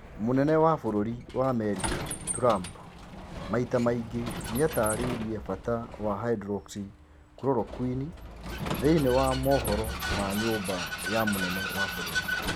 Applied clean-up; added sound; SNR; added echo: none; Vehicle; 6 dB; none.